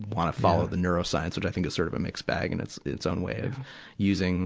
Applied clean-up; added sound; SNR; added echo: none; none; none; none.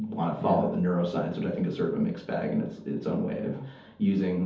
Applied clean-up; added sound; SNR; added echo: none; none; none; reverberation time 0.6 s.